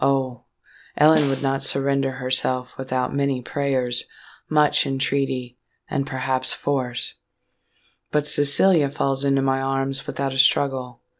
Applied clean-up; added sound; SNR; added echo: none; Snare drum; 13 dB; none.